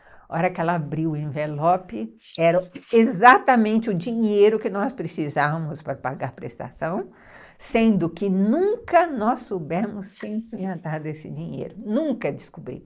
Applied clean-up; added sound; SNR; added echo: neural mask model Resemble Enhance denoiser.